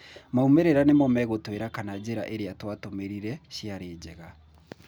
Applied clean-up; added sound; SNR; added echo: none; none; none; none.